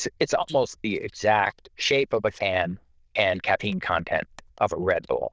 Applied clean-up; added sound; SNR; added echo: neural diffusion model UNIVERSE++.